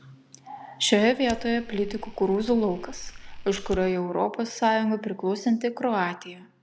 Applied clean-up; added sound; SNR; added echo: none; Fire; 13 dB; none.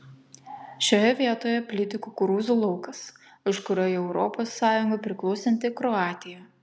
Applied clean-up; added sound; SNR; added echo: none; none; none; none.